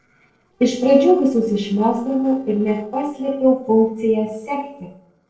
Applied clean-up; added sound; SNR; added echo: neural separator model SepFormer DNS4.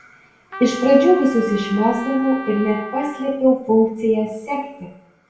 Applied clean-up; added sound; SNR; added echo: none; Trumpet; 13 dB; reverberation time 0.7 s.